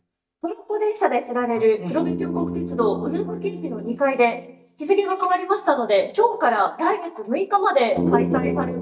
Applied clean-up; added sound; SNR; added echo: neural mask model DeepFilterNet 3.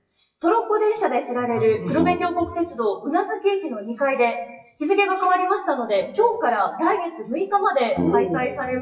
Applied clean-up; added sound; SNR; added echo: classical method WPE with log-MMSE.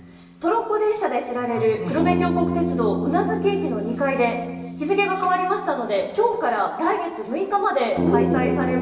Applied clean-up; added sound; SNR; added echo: none; Bass guitar; 5 dB; reverberation time 1.0 s.